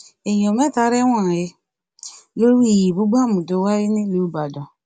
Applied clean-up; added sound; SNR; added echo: none; none; none; none.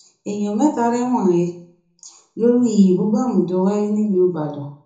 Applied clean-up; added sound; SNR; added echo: none; none; none; reverberation time 0.6 s.